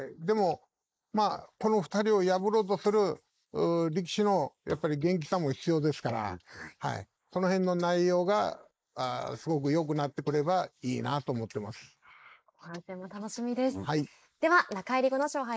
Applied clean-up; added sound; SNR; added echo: neural mask model Resemble Enhance denoiser.